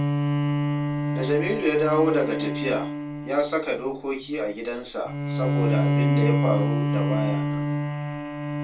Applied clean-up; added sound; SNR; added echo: none; Bowed string instrument; -2 dB; reverberation time 0.2 s.